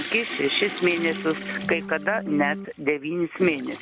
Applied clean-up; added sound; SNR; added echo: none; Organ + Toilet flush / Water; 9 dB; none.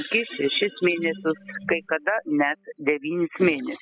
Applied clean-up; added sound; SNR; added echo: classical method spectral subtraction.